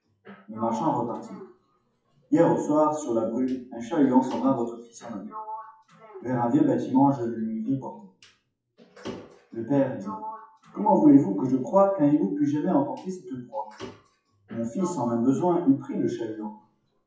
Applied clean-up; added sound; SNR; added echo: classical method WPE with log-MMSE.